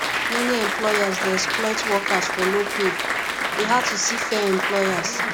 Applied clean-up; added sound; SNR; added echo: none; Applause; 0 dB; none.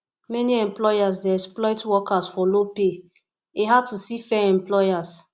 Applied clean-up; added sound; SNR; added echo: none; none; none; none.